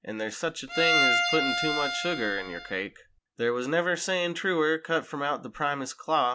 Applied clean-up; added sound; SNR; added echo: none; Bowed string instrument; -1 dB; none.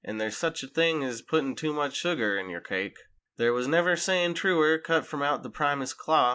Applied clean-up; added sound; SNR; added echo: neural mask model Resemble Enhance denoiser.